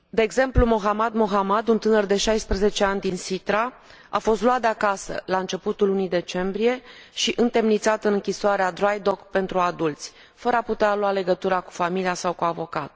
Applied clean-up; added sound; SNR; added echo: none; none; none; none.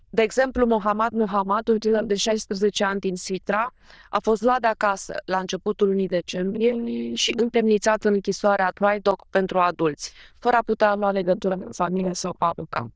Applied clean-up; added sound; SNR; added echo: neural diffusion model UNIVERSE++.